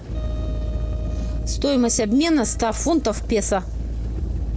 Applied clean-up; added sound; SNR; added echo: neural separator model SepFormer DNS4.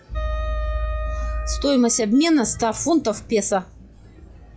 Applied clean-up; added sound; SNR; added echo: classical method log-MMSE.